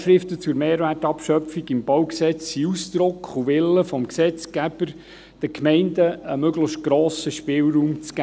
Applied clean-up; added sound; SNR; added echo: none; none; none; none.